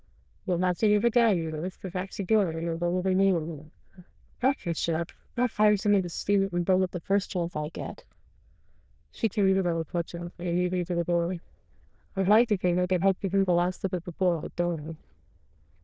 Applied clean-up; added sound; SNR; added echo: neural diffusion model UNIVERSE++.